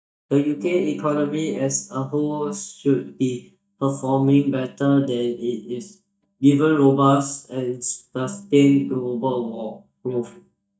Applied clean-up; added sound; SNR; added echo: neural mask model DeepFilterNet 3.